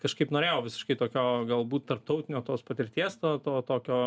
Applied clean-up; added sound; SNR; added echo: none; none; none; none.